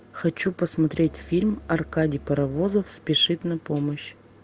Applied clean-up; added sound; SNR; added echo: none; Musical instrument; 20 dB; none.